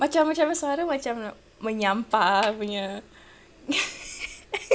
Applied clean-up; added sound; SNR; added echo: none; none; none; none.